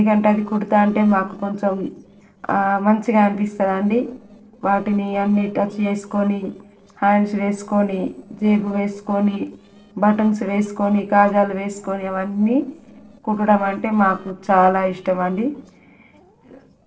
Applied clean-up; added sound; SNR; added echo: neural separator model SepFormer DNS4.